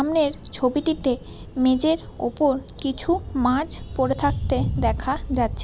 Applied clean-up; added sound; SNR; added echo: none; none; none; none.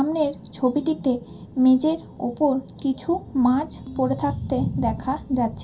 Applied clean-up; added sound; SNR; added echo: none; Ringtone; 18 dB; reverberation time 0.3 s.